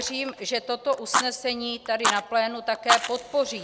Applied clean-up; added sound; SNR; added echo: none; Fire; 3 dB; none.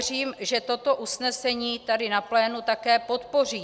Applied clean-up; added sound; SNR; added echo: none; none; none; none.